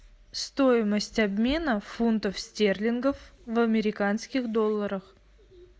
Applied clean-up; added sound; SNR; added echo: none; none; none; none.